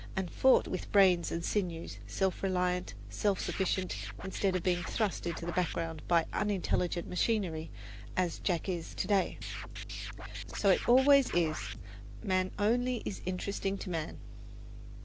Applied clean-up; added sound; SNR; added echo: none; Scratching (performance technique); 11 dB; none.